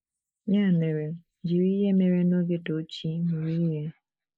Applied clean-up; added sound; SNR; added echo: neural mask model Resemble Enhance denoiser.